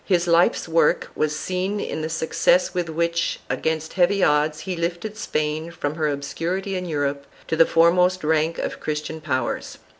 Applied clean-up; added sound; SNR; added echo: none; none; none; none.